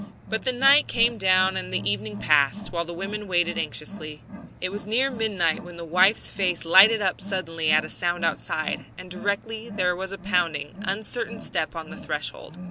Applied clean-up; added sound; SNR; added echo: none; Wild animals; 14 dB; none.